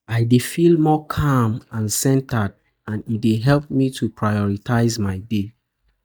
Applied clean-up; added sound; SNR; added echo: neural mask model DeepFilterNet 3.